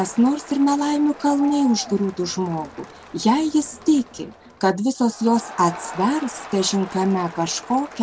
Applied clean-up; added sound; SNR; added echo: none; Crowd; 16 dB; none.